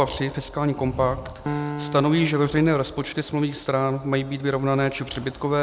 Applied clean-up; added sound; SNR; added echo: none; Piano; 12 dB; none.